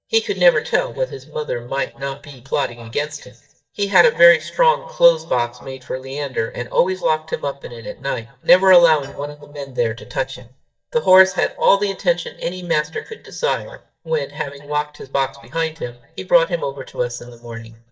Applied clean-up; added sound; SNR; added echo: neural mask model DeepFilterNet 3.